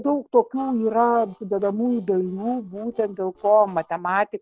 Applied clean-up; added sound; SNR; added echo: neural separator model SepFormer DNS4.